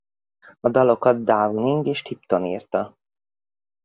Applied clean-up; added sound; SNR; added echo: none; none; none; none.